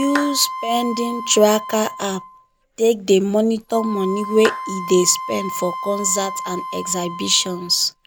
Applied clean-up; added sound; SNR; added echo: none; Wind instrument, woodwind instrument + Clapping; 10 dB; none.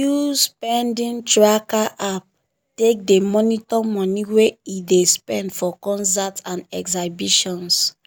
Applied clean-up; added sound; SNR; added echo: none; none; none; none.